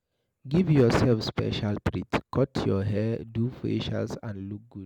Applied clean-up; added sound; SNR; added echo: none; none; none; none.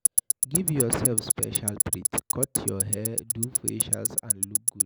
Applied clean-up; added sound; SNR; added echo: none; Tick-tock; -5 dB; none.